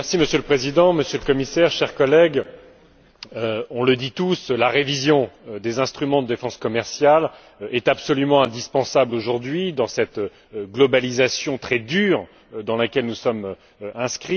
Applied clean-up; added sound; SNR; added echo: none; none; none; none.